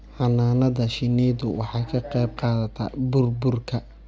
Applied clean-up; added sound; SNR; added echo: none; none; none; none.